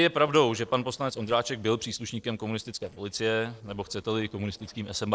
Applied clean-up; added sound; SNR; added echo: neural separator model SepFormer DNS4.